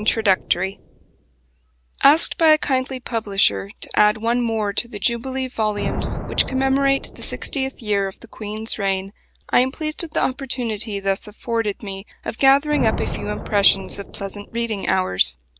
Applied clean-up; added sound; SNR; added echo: none; Thunder; 12 dB; none.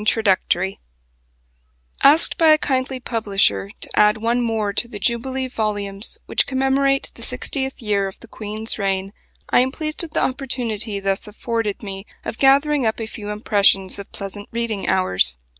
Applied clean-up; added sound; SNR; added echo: none; none; none; none.